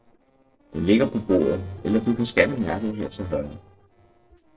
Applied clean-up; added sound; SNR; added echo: neural separator model SepFormer DNS4.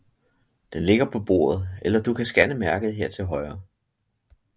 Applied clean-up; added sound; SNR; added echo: none; none; none; none.